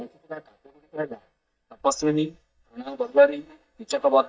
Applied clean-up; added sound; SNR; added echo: neural mask model DeepFilterNet 3.